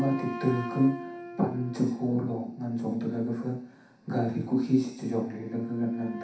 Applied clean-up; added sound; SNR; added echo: none; Wind instrument, woodwind instrument; 14 dB; reverberation time 0.6 s.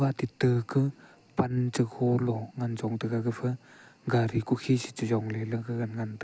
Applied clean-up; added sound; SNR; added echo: none; none; none; none.